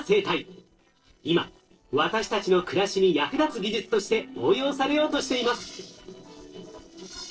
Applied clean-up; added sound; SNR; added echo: neural separator model SepFormer DNS4.